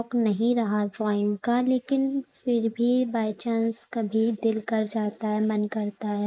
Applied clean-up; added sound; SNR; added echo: neural mask model Resemble Enhance denoiser.